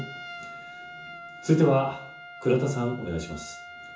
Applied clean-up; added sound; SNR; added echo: none; Trumpet; 14 dB; reverberation time 0.6 s.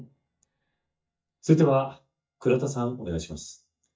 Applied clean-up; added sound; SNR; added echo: neural mask model DeepFilterNet 3.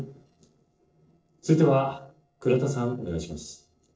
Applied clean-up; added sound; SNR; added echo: neural separator model SepFormer DNS4.